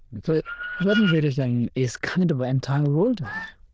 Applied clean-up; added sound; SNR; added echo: neural diffusion model UNIVERSE++.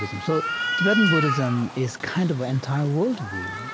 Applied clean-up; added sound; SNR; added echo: none; Cat; 5 dB; none.